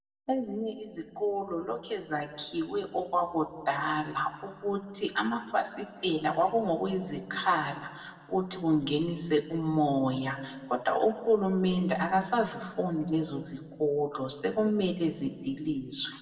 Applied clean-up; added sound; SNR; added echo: none; none; none; reverberation time 1.3 s.